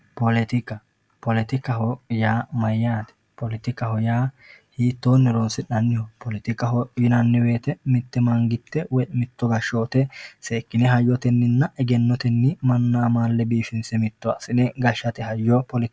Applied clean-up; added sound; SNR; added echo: none; none; none; none.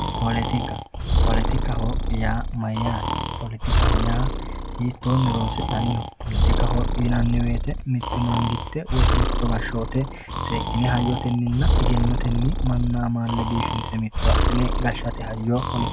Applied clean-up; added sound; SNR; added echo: none; Breathing; -3 dB; none.